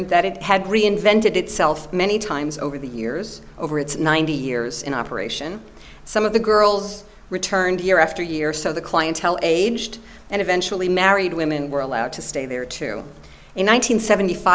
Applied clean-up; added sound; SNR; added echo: none; none; none; none.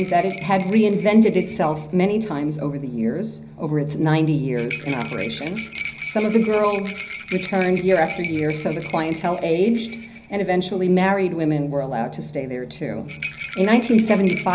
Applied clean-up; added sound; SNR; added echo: none; Rattle; 10 dB; reverberation time 0.5 s.